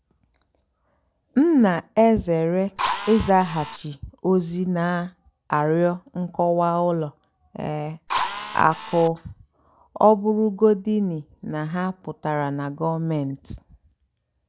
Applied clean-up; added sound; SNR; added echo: none; Drill; 6 dB; none.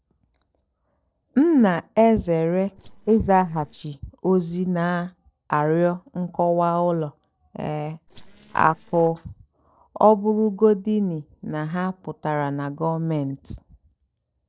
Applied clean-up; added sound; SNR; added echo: neural separator model SepFormer DNS4.